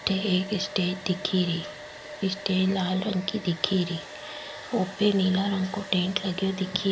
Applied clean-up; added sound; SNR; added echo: none; Domestic sounds, home sounds; 14 dB; none.